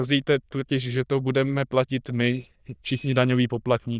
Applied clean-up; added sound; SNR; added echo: neural diffusion model UNIVERSE++.